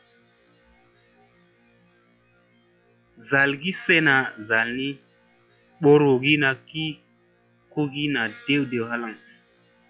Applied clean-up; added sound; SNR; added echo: classical method log-MMSE.